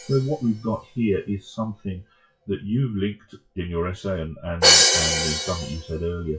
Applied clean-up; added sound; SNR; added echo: classical method WPE with log-MMSE.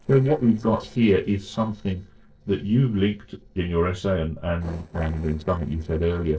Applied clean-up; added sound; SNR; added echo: neural separator model SepFormer DNS4.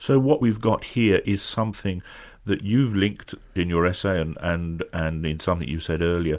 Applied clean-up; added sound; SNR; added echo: none; none; none; none.